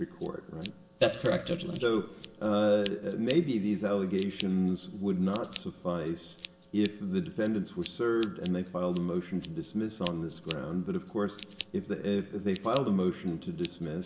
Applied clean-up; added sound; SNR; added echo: none; Scissors; 12 dB; reverberation time 1.6 s.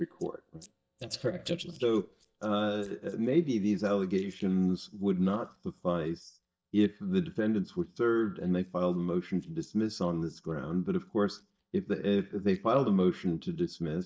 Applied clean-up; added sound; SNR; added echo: neural mask model DeepFilterNet 3.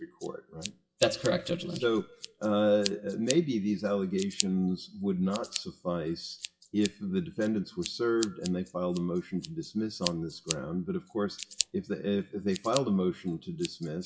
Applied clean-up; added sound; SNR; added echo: classical method WPE with log-MMSE.